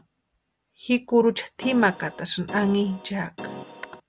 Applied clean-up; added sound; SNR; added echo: none; Keyboard (musical); 13 dB; none.